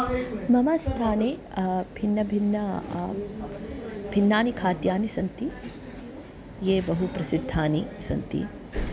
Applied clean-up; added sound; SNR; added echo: none; none; none; none.